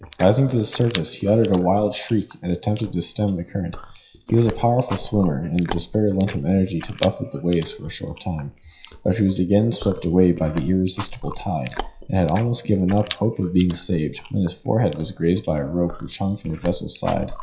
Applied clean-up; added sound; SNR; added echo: classical method WPE with log-MMSE.